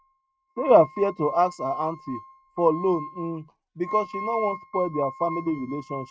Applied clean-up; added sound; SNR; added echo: neural mask model RNNoise.